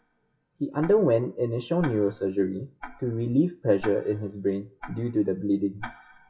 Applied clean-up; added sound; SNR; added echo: classical method WPE with log-MMSE.